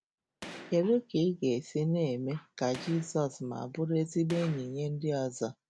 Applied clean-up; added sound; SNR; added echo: none; Gunshot, gunfire; 18 dB; none.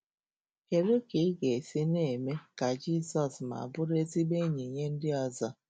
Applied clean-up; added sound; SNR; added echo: none; none; none; none.